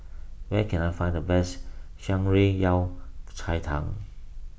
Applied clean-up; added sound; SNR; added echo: none; none; none; none.